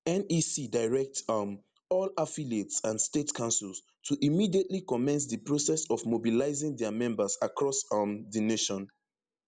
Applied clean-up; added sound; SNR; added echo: none; none; none; none.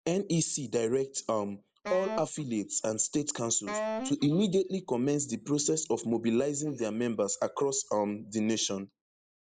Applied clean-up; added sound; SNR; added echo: neural mask model Resemble Enhance denoiser.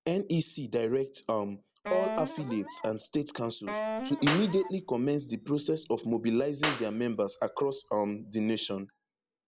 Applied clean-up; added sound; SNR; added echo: none; Wind instrument, woodwind instrument + Clapping; 7 dB; none.